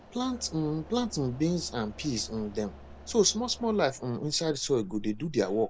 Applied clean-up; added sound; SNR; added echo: none; Musical instrument + Mechanisms; 17 dB; none.